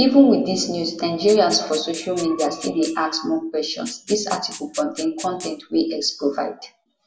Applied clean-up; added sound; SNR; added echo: none; Rattle (instrument); 16 dB; reverberation time 0.2 s.